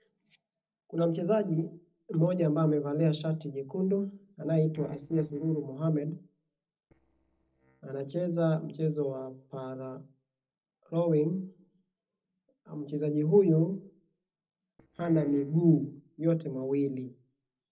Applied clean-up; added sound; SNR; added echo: neural separator model SepFormer DNS4.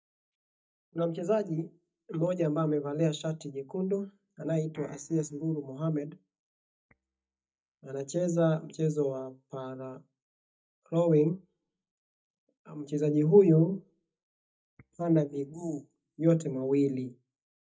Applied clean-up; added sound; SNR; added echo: neural mask model DeepFilterNet 3.